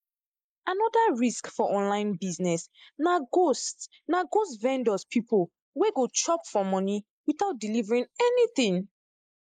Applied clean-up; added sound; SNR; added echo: neural mask model Resemble Enhance denoiser.